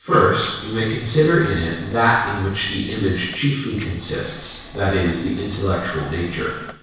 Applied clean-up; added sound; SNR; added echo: neural separator model SepFormer DNS4.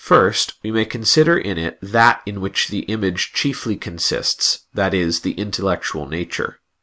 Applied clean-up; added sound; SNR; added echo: none; none; none; none.